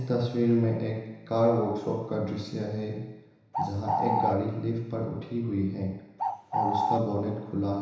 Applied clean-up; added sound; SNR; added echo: none; Bird; -1 dB; reverberation time 1.0 s.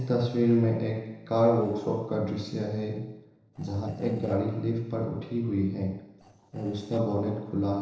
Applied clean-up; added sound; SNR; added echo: neural separator model SepFormer DNS4.